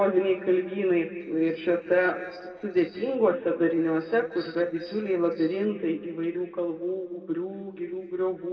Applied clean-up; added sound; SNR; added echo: neural separator model SepFormer DNS4.